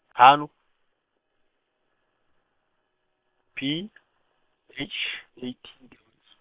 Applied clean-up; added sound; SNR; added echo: neural separator model SepFormer WHAM!.